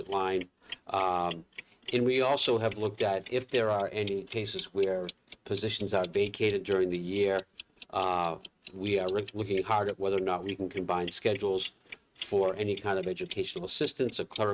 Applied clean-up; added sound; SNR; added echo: neural mask model RNNoise.